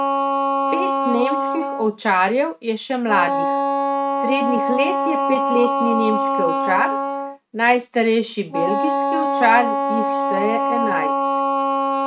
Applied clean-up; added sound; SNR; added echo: neural mask model RNNoise.